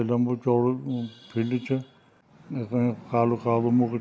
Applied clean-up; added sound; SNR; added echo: none; none; none; none.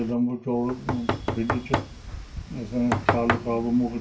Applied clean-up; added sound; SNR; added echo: none; Knock; 2 dB; reverberation time 0.2 s.